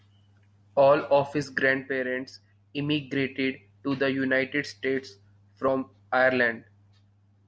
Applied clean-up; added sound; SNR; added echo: none; none; none; none.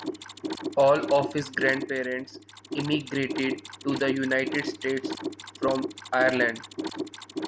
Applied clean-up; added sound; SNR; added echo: none; Mechanisms; 7 dB; none.